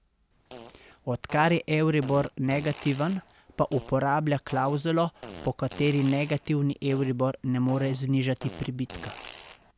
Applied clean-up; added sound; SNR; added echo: none; Fart; 18 dB; none.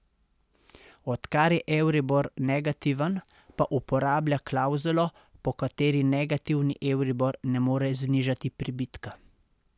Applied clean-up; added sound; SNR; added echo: none; none; none; none.